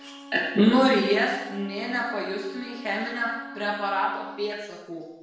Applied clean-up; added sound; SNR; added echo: none; Bowed string instrument; 17 dB; reverberation time 0.9 s.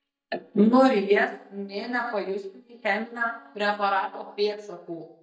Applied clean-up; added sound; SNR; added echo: neural mask model DeepFilterNet 3.